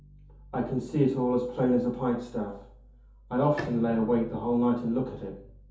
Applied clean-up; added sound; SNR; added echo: none; Bowed string instrument; 17 dB; reverberation time 0.5 s.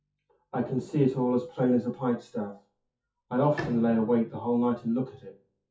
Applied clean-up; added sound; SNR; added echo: classical method WPE with log-MMSE.